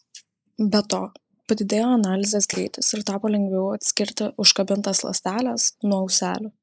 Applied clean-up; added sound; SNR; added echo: neural mask model Resemble Enhance denoiser.